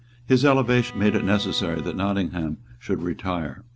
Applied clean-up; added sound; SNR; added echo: none; Bowed string instrument; 20 dB; none.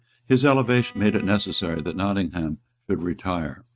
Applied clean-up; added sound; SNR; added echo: neural mask model RNNoise.